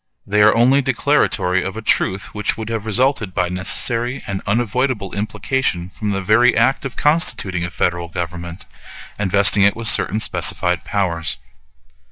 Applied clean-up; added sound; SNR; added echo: neural mask model DeepFilterNet 3.